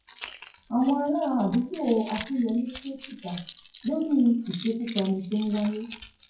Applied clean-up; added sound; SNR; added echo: classical method WPE with log-MMSE.